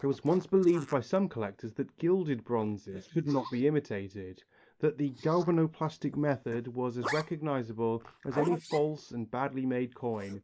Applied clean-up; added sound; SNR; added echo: neural mask model Resemble Enhance denoiser.